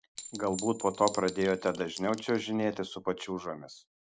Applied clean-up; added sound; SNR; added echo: none; Chink, clink; 14 dB; none.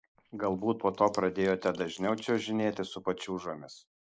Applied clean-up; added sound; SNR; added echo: neural mask model Resemble Enhance denoiser.